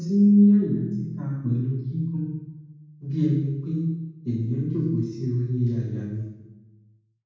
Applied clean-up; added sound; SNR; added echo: none; none; none; reverberation time 1.1 s.